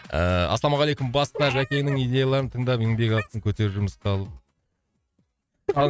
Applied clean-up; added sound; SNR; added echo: neural mask model RNNoise.